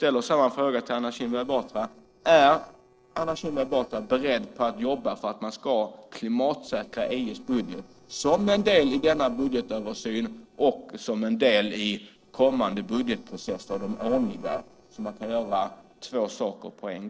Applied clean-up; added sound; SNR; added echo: neural separator model SepFormer DNS4.